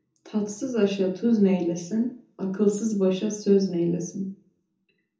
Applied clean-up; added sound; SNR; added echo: none; none; none; reverberation time 0.6 s.